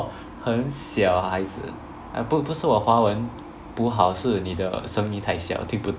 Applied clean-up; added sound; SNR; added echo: none; none; none; none.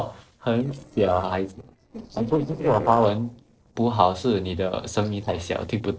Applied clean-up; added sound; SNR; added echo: neural separator model SepFormer DNS4.